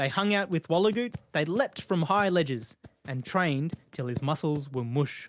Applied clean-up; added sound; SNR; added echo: none; none; none; none.